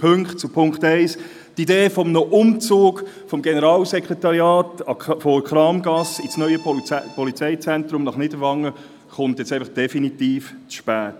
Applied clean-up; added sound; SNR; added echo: none; Accordion; 20 dB; none.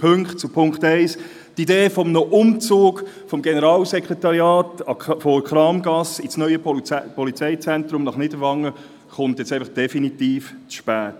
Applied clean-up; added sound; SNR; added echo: none; none; none; none.